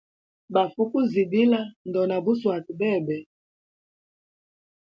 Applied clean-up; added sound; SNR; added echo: none; none; none; none.